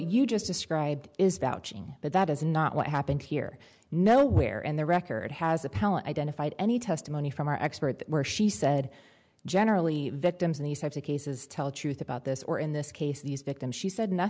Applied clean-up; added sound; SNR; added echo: none; none; none; none.